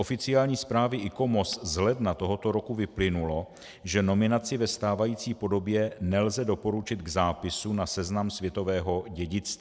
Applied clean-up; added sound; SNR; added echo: none; none; none; none.